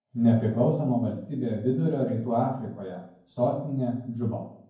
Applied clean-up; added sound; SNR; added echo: none; none; none; reverberation time 0.9 s.